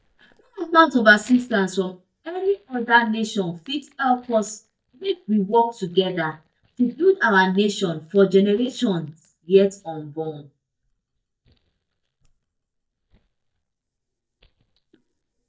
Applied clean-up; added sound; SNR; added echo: neural mask model DeepFilterNet 3.